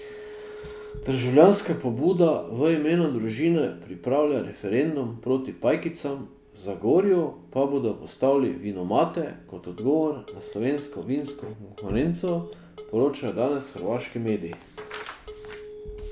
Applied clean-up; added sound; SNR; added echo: none; Telephone; 19 dB; none.